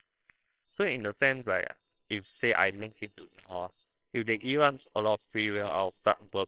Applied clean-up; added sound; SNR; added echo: neural separator model SepFormer WHAMR!.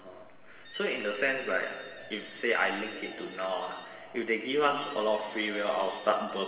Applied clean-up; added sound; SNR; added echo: none; Wind instrument, woodwind instrument; 20 dB; reverberation time 2.5 s.